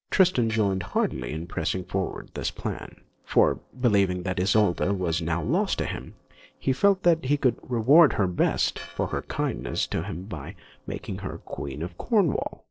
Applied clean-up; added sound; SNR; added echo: neural separator model SepFormer DNS4.